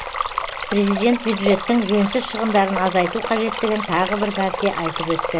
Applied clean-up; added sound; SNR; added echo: none; Stream; 6 dB; none.